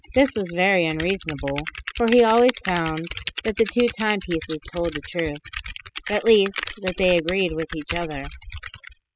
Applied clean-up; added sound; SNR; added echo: classical method spectral subtraction.